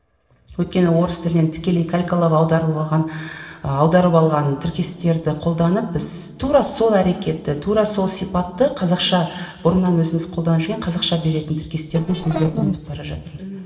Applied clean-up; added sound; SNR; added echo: neural separator model SepFormer DNS4.